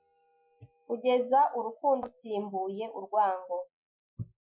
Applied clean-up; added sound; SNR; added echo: classical method Wiener filter.